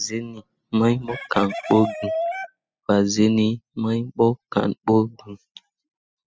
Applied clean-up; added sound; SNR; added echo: classical method spectral subtraction.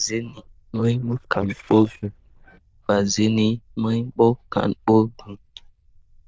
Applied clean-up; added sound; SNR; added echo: neural diffusion model UNIVERSE++.